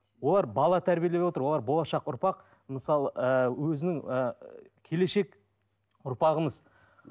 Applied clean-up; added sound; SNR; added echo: none; none; none; none.